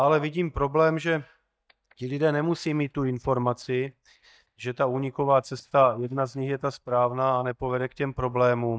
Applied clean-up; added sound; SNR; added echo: neural mask model DeepFilterNet 3.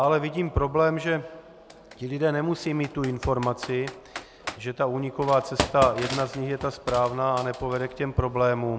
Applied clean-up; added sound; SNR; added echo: none; Computer keyboard; 13 dB; none.